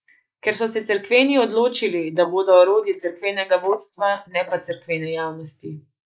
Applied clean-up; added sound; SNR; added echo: neural mask model Resemble Enhance denoiser.